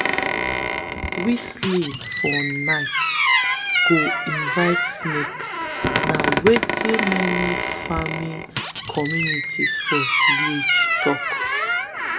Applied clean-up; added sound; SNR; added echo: none; Squeak; -3 dB; reverberation time 0.3 s.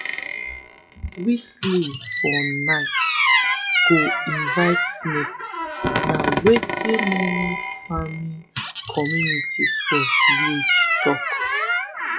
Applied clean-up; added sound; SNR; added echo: classical method WPE with log-MMSE.